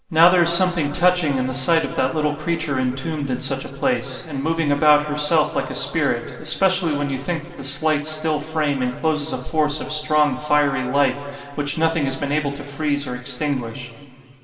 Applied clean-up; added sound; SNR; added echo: none; none; none; reverberation time 2.0 s.